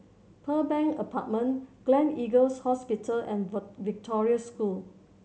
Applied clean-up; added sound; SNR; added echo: none; none; none; none.